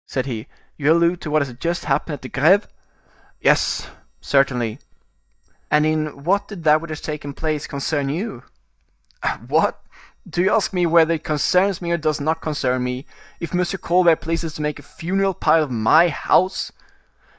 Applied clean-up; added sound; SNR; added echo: neural mask model DeepFilterNet 3.